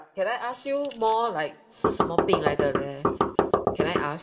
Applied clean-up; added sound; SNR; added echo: none; Knock; -4 dB; reverberation time 0.6 s.